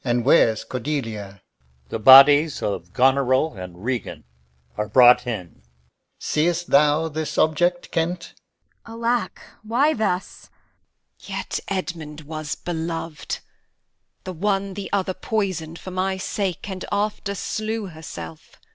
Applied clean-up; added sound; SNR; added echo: none; none; none; none.